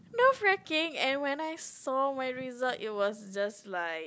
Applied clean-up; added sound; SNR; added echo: none; none; none; none.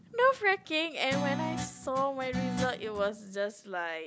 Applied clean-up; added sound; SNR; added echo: none; Guitar; 5 dB; none.